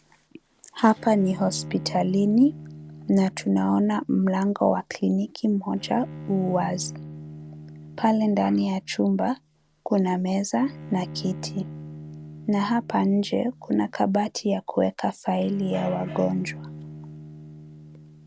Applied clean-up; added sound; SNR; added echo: none; Bowed string instrument; 16 dB; none.